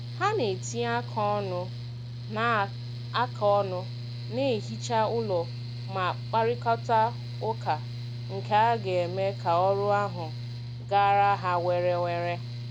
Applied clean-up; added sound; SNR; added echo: none; Mechanical fan; 7 dB; none.